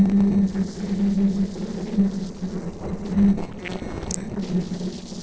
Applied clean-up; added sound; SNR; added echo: neural separator model SepFormer DNS4.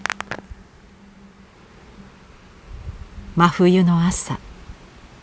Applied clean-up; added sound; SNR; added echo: none; Hands; 14 dB; none.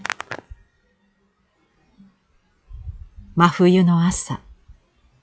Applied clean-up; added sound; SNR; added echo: classical method log-MMSE.